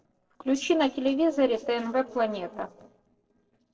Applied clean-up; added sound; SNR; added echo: neural separator model SepFormer DNS4.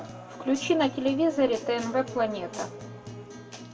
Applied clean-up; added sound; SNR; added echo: none; Acoustic guitar; 14 dB; reverberation time 1.8 s.